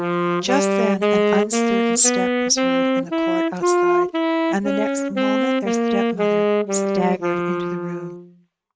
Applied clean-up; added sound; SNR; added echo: neural mask model RNNoise.